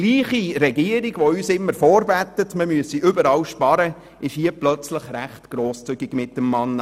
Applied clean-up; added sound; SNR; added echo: none; none; none; none.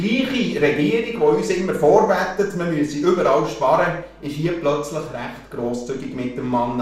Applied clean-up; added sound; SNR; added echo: none; none; none; reverberation time 0.5 s.